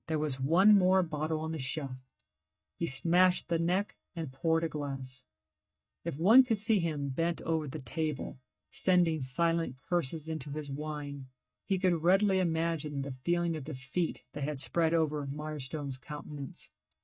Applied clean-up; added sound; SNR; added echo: neural mask model DeepFilterNet 3.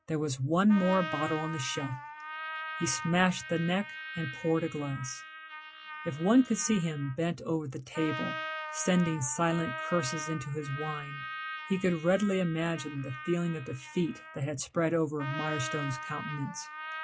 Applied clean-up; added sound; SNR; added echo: classical method log-MMSE.